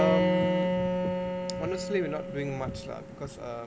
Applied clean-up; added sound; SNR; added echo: none; Bowed string instrument; -4 dB; none.